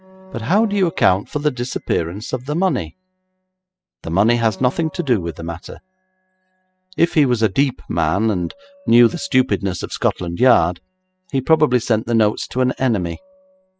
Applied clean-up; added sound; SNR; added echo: classical method spectral subtraction.